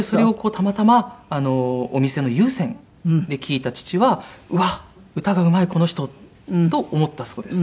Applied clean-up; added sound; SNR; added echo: none; none; none; none.